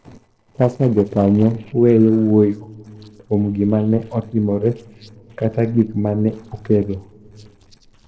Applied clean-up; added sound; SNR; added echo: neural separator model SepFormer DNS4.